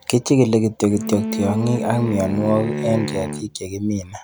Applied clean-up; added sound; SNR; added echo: none; Wind instrument, woodwind instrument; 7 dB; none.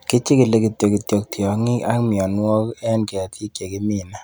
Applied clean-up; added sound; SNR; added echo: none; none; none; none.